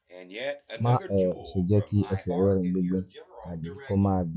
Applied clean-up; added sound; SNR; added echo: classical method log-MMSE.